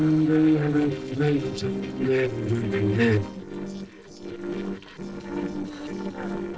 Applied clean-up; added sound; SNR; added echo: neural separator model SepFormer DNS4.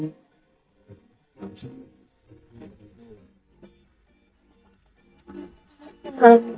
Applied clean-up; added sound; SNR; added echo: neural mask model DeepFilterNet 3.